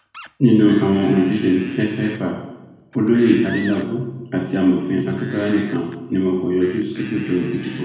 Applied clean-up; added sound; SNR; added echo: none; Screech; 19 dB; reverberation time 0.9 s.